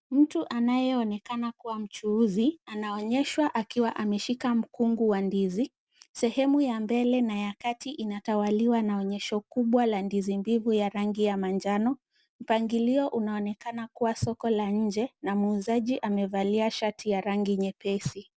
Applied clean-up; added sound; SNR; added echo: none; none; none; none.